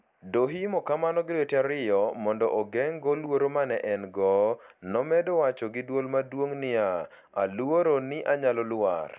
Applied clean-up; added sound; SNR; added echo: neural mask model Resemble Enhance denoiser.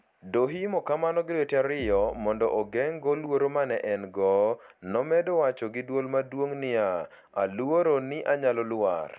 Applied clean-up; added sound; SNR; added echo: none; Bass drum; 19 dB; none.